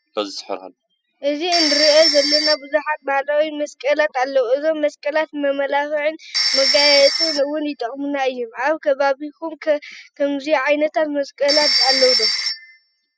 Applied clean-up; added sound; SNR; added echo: classical method spectral subtraction.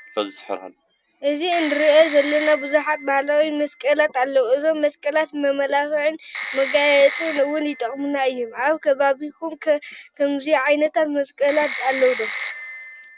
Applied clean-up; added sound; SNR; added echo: none; Telephone; 3 dB; none.